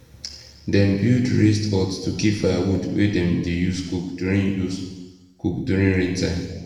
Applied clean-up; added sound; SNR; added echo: none; none; none; reverberation time 1.1 s.